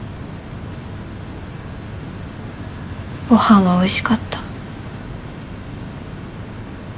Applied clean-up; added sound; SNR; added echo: none; none; none; none.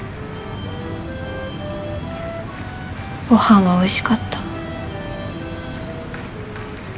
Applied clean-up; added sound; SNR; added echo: none; Organ + Wind instrument, woodwind instrument; 10 dB; none.